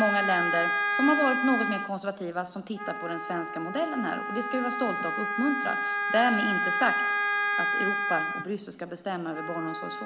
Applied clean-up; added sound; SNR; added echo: none; Wind instrument, woodwind instrument; 0 dB; none.